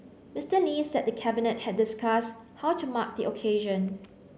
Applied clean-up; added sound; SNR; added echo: none; none; none; none.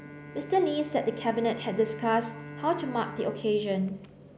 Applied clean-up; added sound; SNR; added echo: none; Bowed string instrument; 14 dB; none.